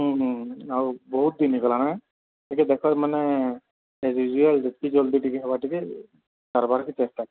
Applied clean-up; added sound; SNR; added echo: none; none; none; none.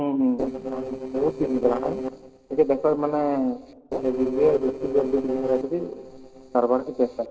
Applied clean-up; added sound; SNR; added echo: neural separator model SepFormer DNS4.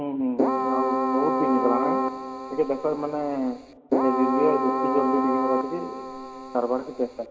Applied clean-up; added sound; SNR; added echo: none; Keyboard (musical); -1 dB; reverberation time 1.8 s.